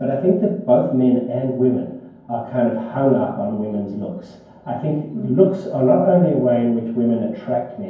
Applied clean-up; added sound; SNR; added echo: none; none; none; reverberation time 0.9 s.